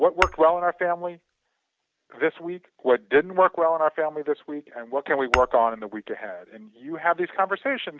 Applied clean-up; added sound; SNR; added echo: none; Tap / Glass; 8 dB; none.